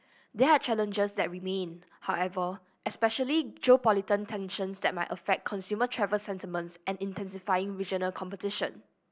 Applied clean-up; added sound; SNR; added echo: none; none; none; none.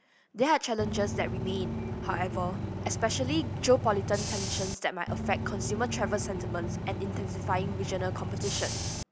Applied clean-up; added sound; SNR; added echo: none; Bus / Engine; 2 dB; none.